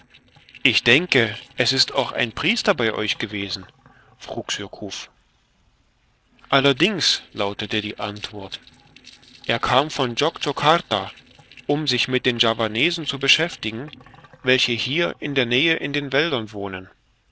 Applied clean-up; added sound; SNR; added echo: neural separator model SepFormer DNS4.